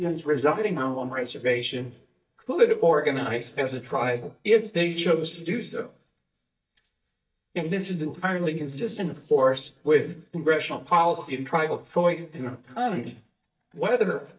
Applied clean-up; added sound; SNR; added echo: neural mask model DeepFilterNet 3.